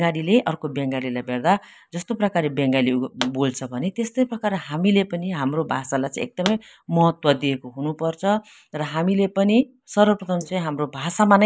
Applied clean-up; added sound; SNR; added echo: neural mask model Resemble Enhance denoiser.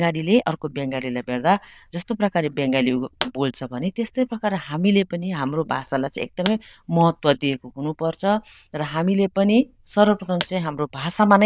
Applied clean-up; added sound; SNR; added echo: neural diffusion model UNIVERSE++.